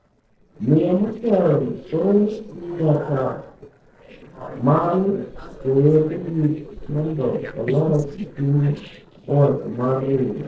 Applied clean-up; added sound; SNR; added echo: neural separator model SepFormer DNS4.